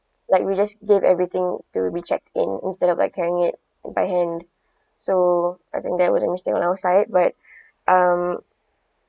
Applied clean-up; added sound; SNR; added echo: none; none; none; none.